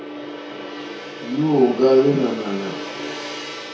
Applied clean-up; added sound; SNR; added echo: none; Gong; 10 dB; reverberation time 0.6 s.